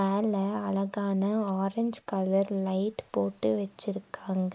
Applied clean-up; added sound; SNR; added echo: neural mask model Resemble Enhance denoiser.